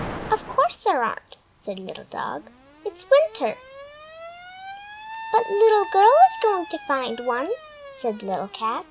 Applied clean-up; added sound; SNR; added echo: none; Alarm; 15 dB; none.